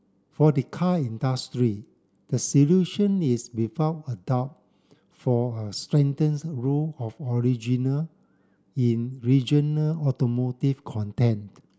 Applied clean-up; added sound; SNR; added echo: none; none; none; none.